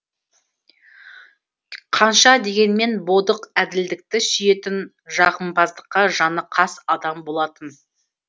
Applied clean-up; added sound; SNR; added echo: none; none; none; none.